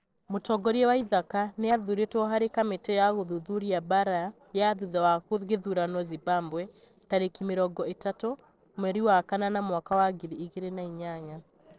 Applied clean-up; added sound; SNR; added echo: neural separator model SepFormer DNS4.